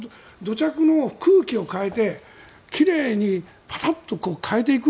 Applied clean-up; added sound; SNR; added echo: none; none; none; none.